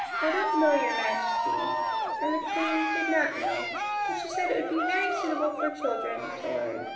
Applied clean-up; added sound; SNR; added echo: none; Cheering; 0 dB; reverberation time 0.8 s.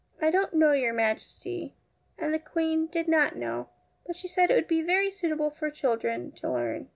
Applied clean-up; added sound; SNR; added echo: none; none; none; none.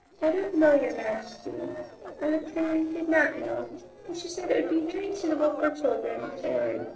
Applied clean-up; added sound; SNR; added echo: neural separator model SepFormer DNS4.